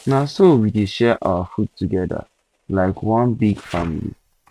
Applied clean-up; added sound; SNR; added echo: neural mask model RNNoise.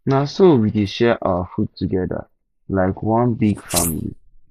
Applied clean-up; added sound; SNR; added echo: neural mask model Resemble Enhance denoiser.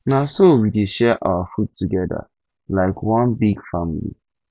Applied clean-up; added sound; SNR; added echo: none; none; none; none.